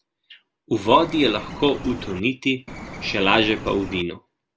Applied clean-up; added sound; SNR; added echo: none; Bird; 11 dB; none.